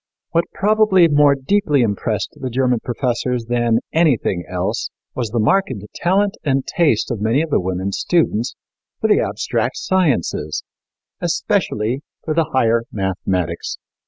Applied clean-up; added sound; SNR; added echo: none; none; none; none.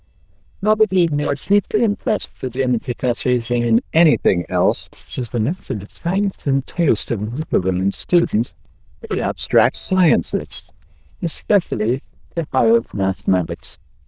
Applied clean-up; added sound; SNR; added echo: neural diffusion model UNIVERSE++.